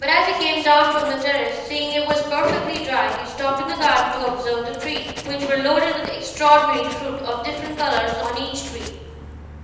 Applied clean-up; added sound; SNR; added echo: none; Writing; 16 dB; reverberation time 1.1 s.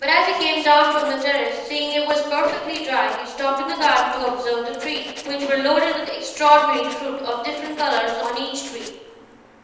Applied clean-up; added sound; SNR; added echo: neural separator model SepFormer DNS4.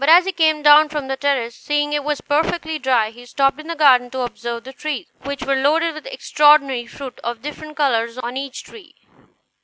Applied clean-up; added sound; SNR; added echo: none; none; none; none.